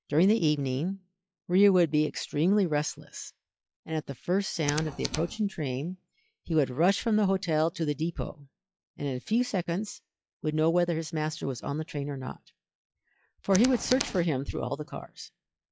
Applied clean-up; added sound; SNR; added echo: classical method log-MMSE.